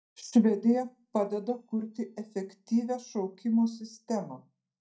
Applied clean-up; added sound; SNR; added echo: neural mask model DeepFilterNet 3.